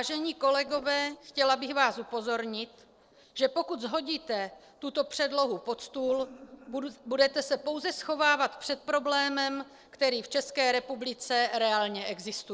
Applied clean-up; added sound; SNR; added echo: neural separator model SepFormer DNS4.